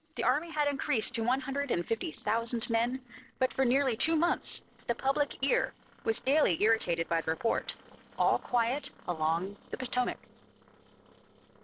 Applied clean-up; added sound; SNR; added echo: neural separator model SepFormer DNS4.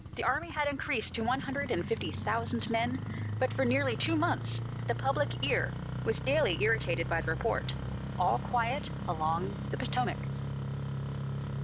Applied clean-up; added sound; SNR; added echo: none; Engine starting; 3 dB; none.